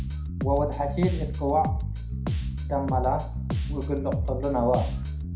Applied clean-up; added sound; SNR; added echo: none; Bass guitar; 0 dB; reverberation time 0.4 s.